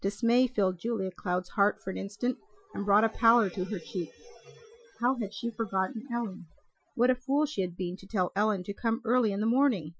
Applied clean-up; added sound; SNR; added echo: classical method Wiener filter.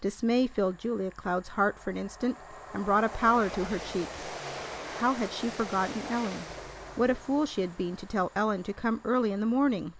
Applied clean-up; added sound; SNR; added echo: none; Train; 13 dB; none.